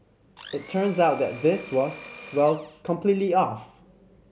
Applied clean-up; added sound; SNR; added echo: none; Domestic sounds, home sounds; 16 dB; none.